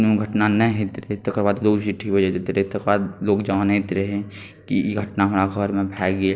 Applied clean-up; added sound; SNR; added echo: neural separator model SepFormer DNS4.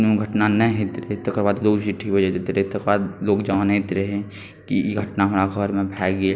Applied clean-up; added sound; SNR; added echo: none; Guitar; 20 dB; none.